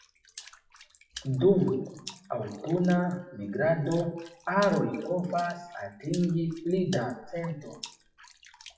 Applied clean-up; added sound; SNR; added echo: classical method WPE with log-MMSE.